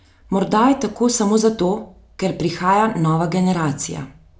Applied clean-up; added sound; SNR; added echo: none; none; none; none.